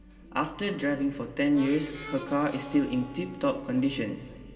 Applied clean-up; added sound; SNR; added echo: none; Harmonica; 17 dB; reverberation time 2.2 s.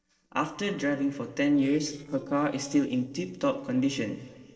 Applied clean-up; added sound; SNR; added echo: neural separator model SepFormer DNS4.